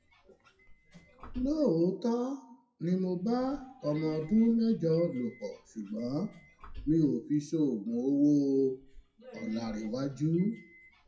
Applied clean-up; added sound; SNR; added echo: classical method WPE with log-MMSE.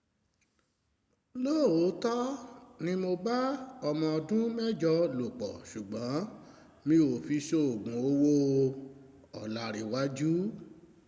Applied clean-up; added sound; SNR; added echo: none; none; none; none.